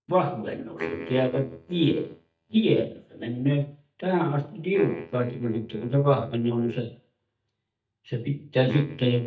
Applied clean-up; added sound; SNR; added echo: neural mask model DeepFilterNet 3.